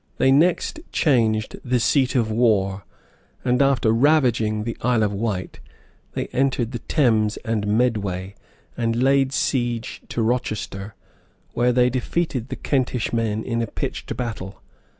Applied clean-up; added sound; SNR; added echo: none; none; none; none.